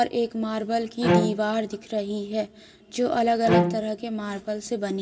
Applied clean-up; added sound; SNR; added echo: none; Bowed string instrument; -1 dB; reverberation time 0.4 s.